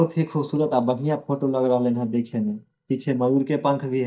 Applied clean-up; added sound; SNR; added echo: neural mask model DeepFilterNet 3.